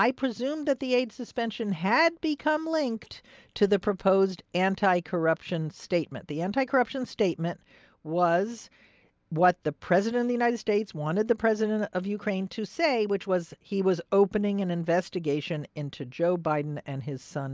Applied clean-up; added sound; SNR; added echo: none; none; none; none.